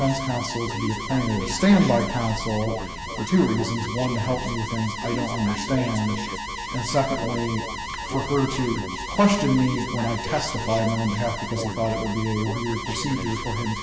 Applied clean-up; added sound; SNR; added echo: none; Alarm; 7 dB; none.